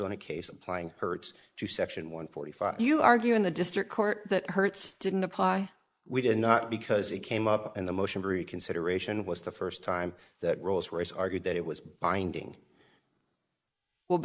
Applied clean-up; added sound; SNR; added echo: neural mask model Resemble Enhance denoiser.